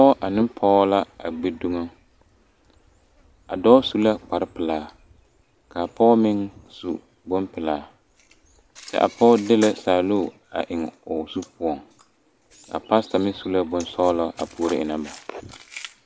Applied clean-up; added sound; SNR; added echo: none; none; none; none.